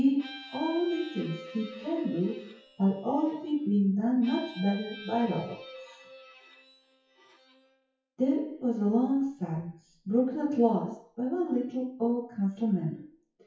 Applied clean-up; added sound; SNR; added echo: classical method WPE with log-MMSE.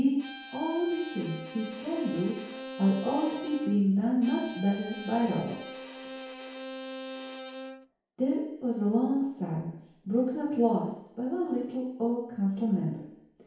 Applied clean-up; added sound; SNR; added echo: none; Bowed string instrument; 12 dB; reverberation time 1.0 s.